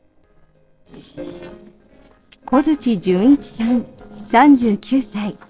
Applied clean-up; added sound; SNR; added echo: neural separator model SepFormer DNS4.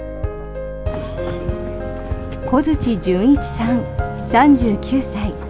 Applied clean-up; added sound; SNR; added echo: none; none; none; none.